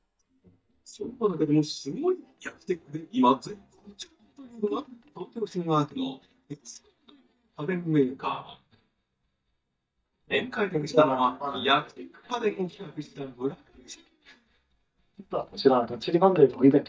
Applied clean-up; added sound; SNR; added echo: neural mask model DeepFilterNet 3.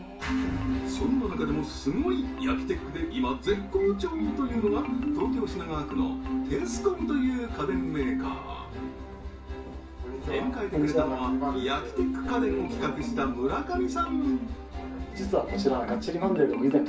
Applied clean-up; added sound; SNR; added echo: none; Marimba, xylophone; 4 dB; reverberation time 0.3 s.